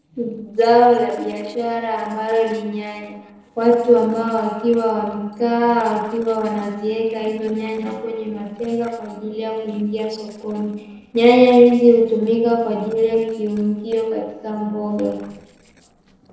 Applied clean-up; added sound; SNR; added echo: neural separator model SepFormer DNS4.